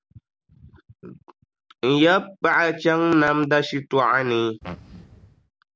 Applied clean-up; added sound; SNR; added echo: none; Fart; 17 dB; none.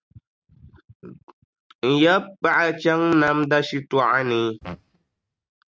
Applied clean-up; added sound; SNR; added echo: neural mask model RNNoise.